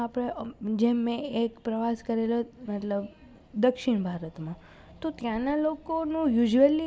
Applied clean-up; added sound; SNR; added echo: none; none; none; none.